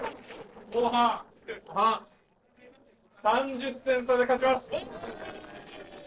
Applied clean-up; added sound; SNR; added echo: neural separator model SepFormer DNS4.